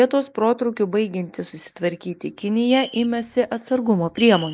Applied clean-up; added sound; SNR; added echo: neural mask model Resemble Enhance denoiser.